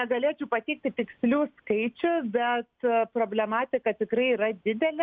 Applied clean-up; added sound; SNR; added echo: none; none; none; none.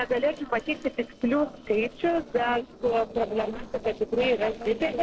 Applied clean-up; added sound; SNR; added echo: neural separator model SepFormer DNS4.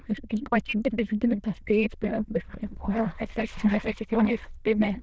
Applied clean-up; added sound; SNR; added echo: neural diffusion model UNIVERSE++.